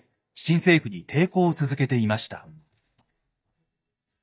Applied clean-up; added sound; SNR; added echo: neural mask model DeepFilterNet 3.